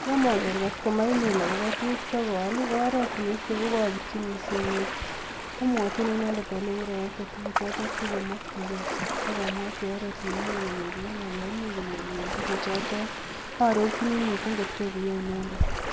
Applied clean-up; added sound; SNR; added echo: none; Ocean; 4 dB; none.